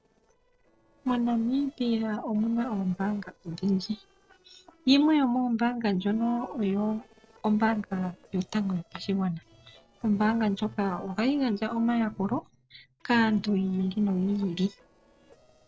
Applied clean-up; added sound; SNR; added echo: neural separator model SepFormer DNS4.